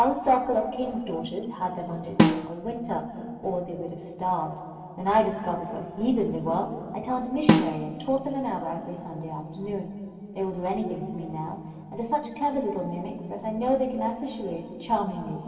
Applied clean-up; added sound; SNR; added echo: none; Snare drum; -4 dB; reverberation time 2.5 s.